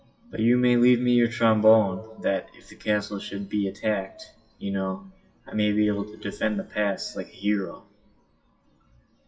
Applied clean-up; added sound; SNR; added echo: classical method WPE with log-MMSE.